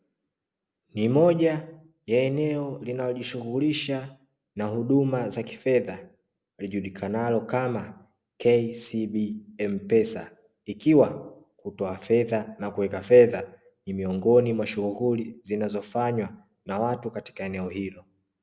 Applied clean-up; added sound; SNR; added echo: none; none; none; none.